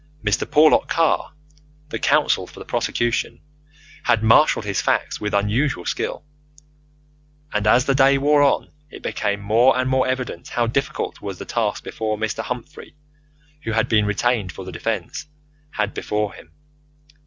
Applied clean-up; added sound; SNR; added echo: none; none; none; none.